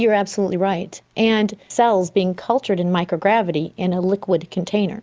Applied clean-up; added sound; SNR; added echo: none; none; none; none.